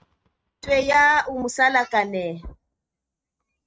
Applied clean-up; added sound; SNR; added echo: neural mask model RNNoise.